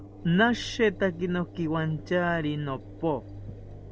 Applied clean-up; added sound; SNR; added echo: none; Engine; 14 dB; none.